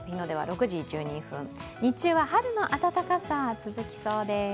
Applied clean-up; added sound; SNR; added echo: none; none; none; none.